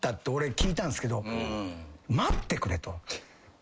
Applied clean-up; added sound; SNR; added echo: none; Car; 4 dB; none.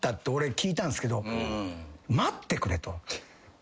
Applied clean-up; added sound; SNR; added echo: none; none; none; none.